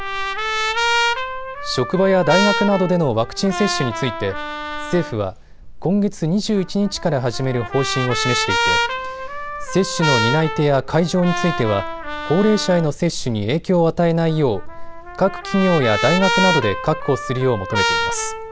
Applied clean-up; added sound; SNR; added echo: none; Trumpet; 5 dB; none.